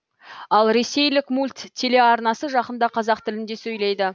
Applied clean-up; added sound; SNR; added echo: none; none; none; none.